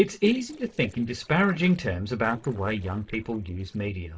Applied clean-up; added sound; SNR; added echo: neural separator model SepFormer DNS4.